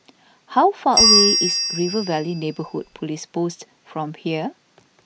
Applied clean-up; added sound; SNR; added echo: none; Bell; -4 dB; none.